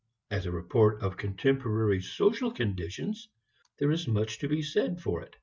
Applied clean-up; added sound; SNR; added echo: none; none; none; none.